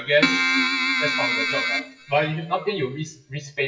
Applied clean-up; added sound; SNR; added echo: classical method WPE with log-MMSE.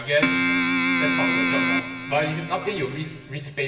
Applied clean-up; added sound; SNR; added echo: none; Keyboard (musical); -4 dB; reverberation time 1.1 s.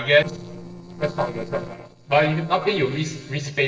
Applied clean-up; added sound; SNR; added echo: neural separator model SepFormer DNS4.